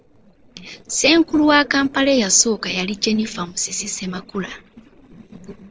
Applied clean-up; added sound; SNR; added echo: neural separator model SepFormer DNS4.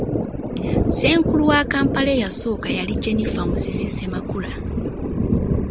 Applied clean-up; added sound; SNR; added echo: none; Thunder; 0 dB; none.